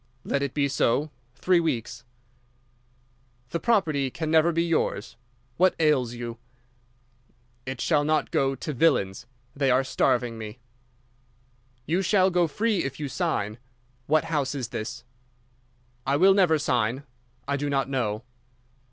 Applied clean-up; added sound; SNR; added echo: none; none; none; none.